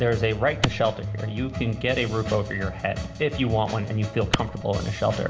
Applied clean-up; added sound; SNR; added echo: none; Clapping; 2 dB; reverberation time 1.6 s.